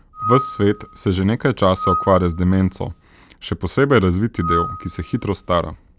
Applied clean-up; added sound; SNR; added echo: none; Screech / Glass; 8 dB; none.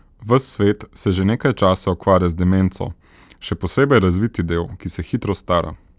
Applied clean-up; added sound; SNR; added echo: none; none; none; none.